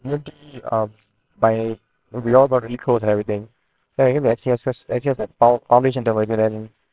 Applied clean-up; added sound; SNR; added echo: neural separator model SepFormer WHAMR!.